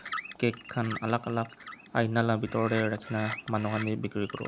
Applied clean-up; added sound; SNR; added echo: none; Bird; 12 dB; none.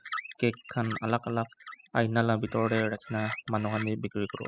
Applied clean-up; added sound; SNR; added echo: classical method spectral subtraction.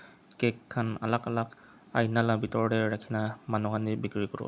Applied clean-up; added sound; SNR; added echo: none; none; none; none.